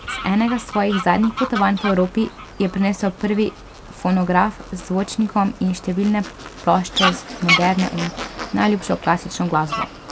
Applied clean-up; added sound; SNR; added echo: none; Fowl; 8 dB; none.